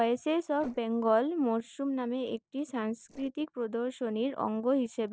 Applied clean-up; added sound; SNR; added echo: neural separator model SepFormer DNS4.